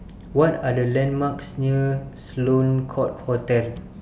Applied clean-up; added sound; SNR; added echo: none; none; none; none.